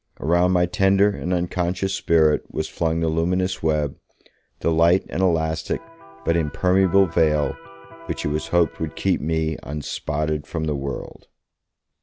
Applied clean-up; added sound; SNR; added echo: none; Electric guitar; 19 dB; none.